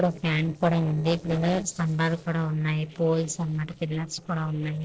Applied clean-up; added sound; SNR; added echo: neural separator model SepFormer DNS4.